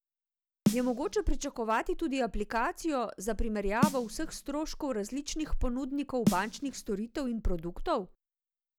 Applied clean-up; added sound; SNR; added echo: none; Snare drum; 5 dB; none.